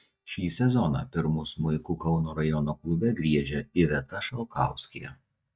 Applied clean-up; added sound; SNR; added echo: neural mask model DeepFilterNet 3.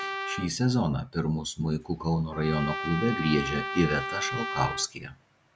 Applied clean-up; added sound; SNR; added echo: none; Trumpet; 7 dB; none.